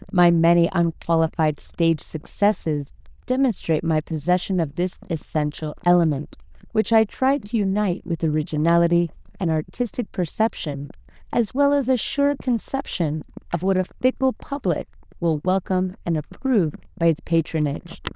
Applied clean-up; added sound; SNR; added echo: neural diffusion model UNIVERSE++.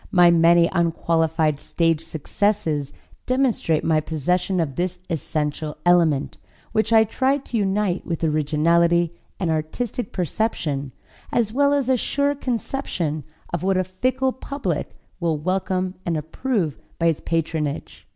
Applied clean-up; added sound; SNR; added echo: none; none; none; none.